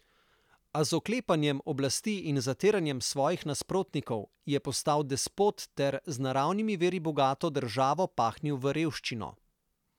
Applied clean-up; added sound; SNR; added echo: none; none; none; none.